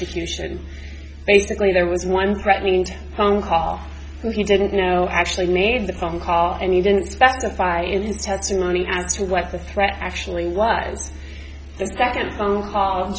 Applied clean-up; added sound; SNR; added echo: none; none; none; none.